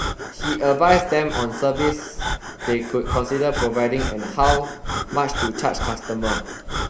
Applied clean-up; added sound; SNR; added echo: none; Breathing; 5 dB; none.